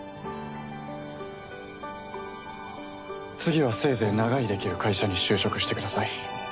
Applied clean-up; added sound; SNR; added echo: none; none; none; none.